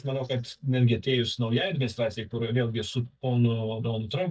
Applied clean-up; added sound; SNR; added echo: neural mask model DeepFilterNet 3.